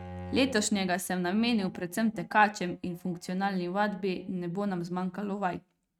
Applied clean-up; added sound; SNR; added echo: neural mask model RNNoise.